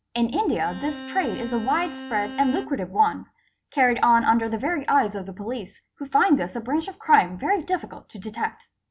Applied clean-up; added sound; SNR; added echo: none; Bowed string instrument; 13 dB; none.